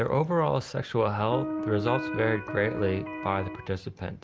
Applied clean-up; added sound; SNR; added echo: none; Electric guitar; 5 dB; none.